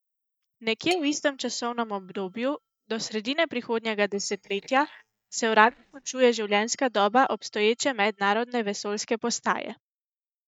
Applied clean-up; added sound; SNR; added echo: neural mask model DeepFilterNet 3.